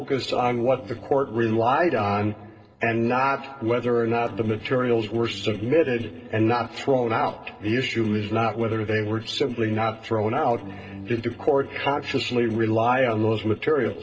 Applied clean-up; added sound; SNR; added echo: neural separator model SepFormer DNS4.